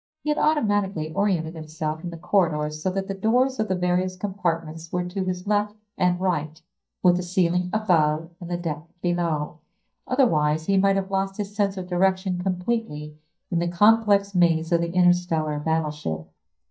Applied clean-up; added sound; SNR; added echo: neural mask model DeepFilterNet 3.